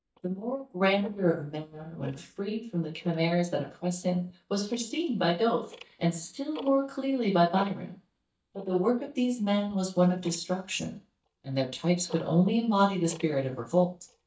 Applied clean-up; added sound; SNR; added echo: neural mask model DeepFilterNet 3.